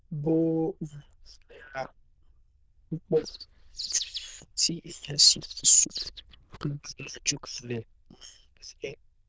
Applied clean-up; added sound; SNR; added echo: neural diffusion model UNIVERSE++.